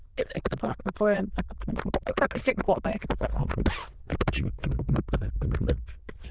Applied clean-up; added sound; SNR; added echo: neural diffusion model UNIVERSE++.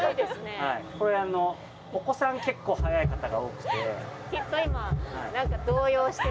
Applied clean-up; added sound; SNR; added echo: none; none; none; none.